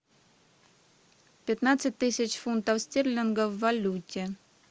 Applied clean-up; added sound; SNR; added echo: none; none; none; none.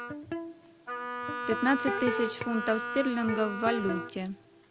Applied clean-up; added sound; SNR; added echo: none; Electric guitar + Wind instrument, woodwind instrument; 4 dB; none.